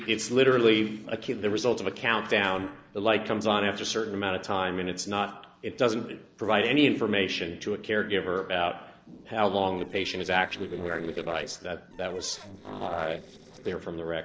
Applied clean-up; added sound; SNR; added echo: neural separator model SepFormer DNS4.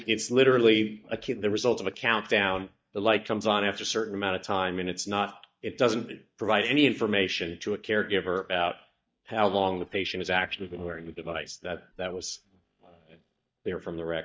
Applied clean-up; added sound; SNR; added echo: neural mask model DeepFilterNet 3.